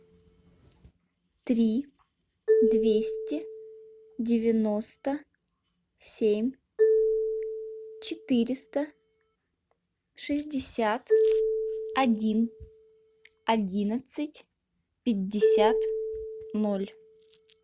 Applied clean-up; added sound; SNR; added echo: none; Marimba, xylophone; 0 dB; none.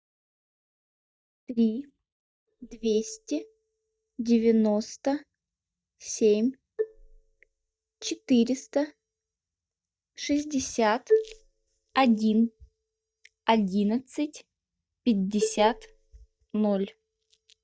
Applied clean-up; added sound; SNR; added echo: neural mask model DeepFilterNet 3.